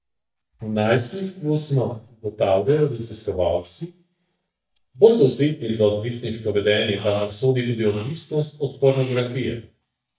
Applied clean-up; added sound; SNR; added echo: neural mask model DeepFilterNet 3.